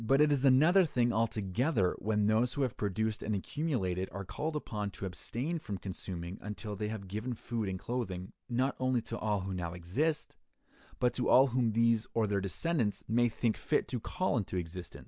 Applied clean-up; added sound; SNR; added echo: none; none; none; none.